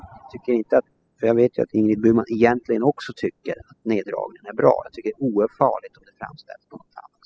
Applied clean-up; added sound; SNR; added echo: classical method spectral subtraction.